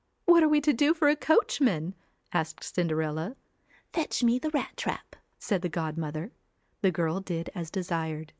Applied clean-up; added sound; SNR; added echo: none; none; none; none.